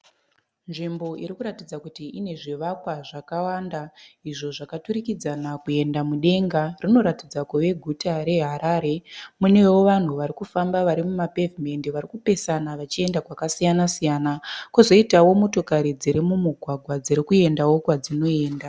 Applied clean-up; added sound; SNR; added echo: none; none; none; none.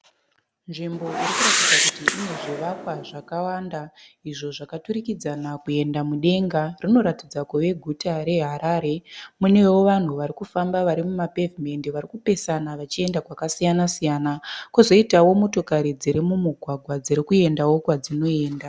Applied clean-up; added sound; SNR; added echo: none; Whoosh, swoosh, swish; 2 dB; none.